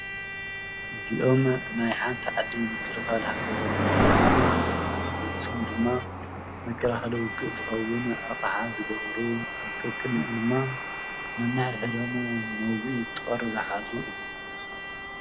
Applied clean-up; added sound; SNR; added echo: none; Trumpet + Cricket; 0 dB; none.